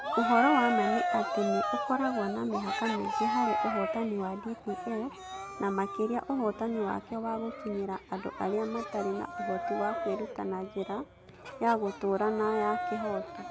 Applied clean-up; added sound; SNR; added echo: none; Cheering; 3 dB; none.